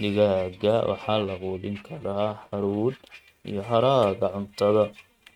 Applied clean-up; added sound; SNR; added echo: neural mask model RNNoise.